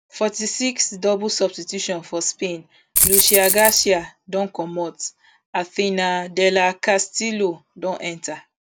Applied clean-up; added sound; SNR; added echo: none; Rattle (instrument); -3 dB; none.